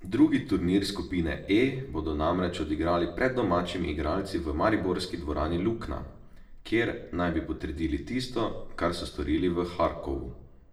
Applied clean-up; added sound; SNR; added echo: none; none; none; reverberation time 0.6 s.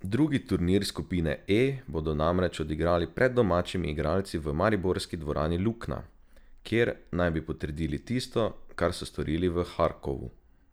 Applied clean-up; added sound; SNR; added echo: none; none; none; none.